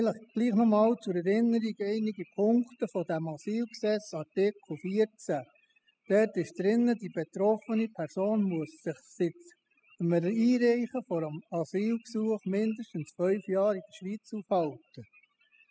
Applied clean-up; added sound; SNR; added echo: classical method spectral subtraction.